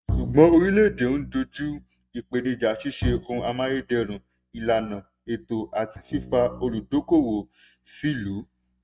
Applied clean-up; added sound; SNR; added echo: neural mask model RNNoise.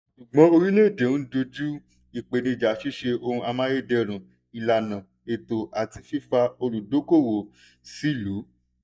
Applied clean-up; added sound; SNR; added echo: neural mask model DeepFilterNet 3.